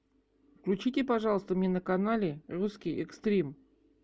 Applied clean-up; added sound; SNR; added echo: none; none; none; none.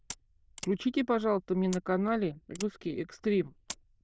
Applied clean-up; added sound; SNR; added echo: neural diffusion model UNIVERSE++.